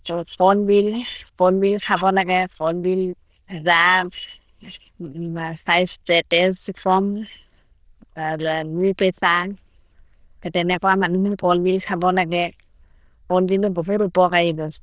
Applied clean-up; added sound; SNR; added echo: neural diffusion model UNIVERSE++.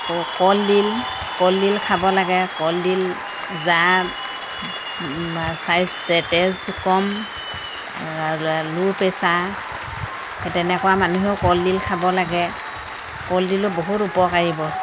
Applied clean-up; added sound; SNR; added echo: none; Applause / Cheering; 8 dB; none.